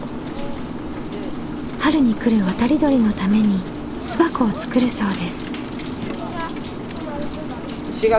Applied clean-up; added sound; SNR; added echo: none; Rain; 6 dB; none.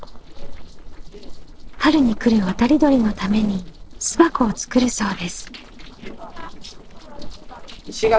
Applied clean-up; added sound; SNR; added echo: neural separator model SepFormer DNS4.